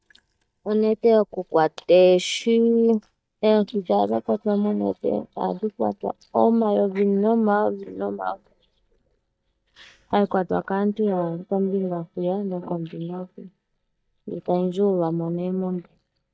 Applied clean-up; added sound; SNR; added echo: neural mask model DeepFilterNet 3.